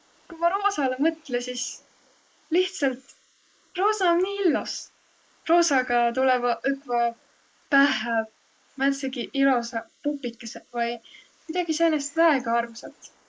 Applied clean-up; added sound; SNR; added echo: neural mask model Resemble Enhance denoiser.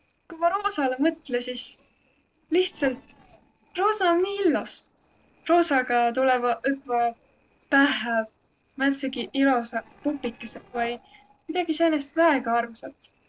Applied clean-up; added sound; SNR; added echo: neural separator model SepFormer DNS4.